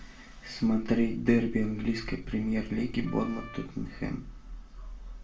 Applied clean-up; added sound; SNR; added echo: none; Wind instrument, woodwind instrument; 19 dB; reverberation time 0.3 s.